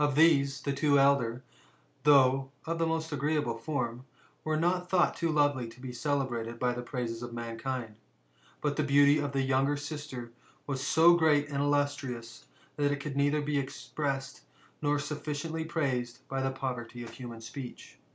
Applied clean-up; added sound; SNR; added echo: none; none; none; none.